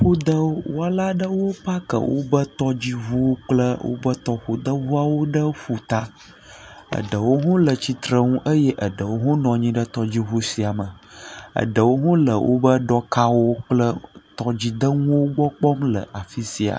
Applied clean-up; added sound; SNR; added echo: none; none; none; none.